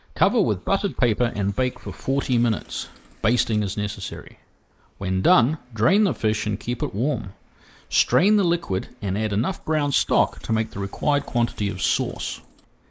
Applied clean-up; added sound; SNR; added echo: neural mask model Resemble Enhance denoiser.